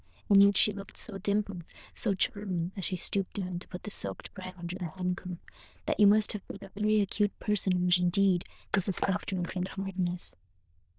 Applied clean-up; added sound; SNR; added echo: neural diffusion model UNIVERSE++.